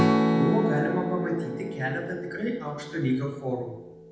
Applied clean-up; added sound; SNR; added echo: none; Strum; -2 dB; reverberation time 0.9 s.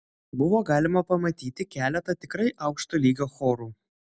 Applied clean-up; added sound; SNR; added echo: none; none; none; none.